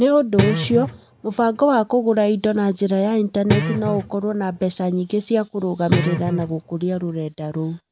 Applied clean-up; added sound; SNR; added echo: none; Guitar; 5 dB; none.